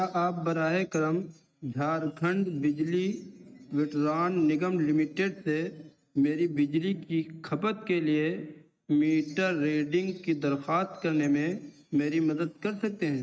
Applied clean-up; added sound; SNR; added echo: neural mask model RNNoise.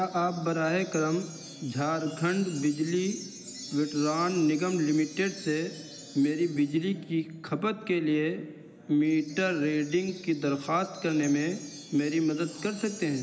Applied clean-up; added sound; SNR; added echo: none; Wind chime; 18 dB; none.